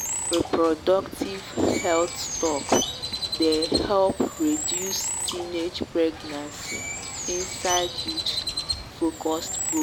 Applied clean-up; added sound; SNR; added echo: none; Bird; 5 dB; none.